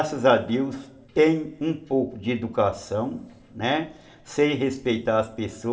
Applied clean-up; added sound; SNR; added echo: none; none; none; reverberation time 1.7 s.